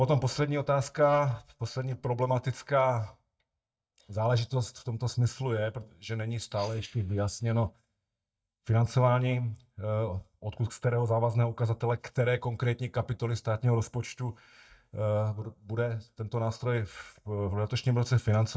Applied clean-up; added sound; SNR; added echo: neural mask model DeepFilterNet 3.